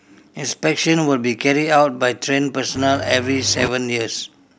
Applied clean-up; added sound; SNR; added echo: none; Engine; 10 dB; none.